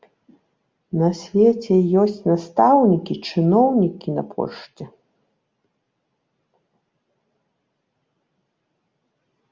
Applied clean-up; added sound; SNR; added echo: none; none; none; none.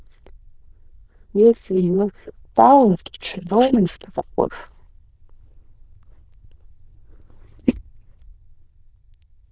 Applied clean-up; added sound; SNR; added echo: neural diffusion model UNIVERSE++.